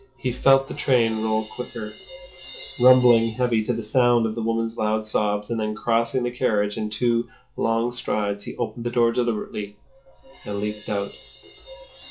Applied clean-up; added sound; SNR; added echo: classical method log-MMSE.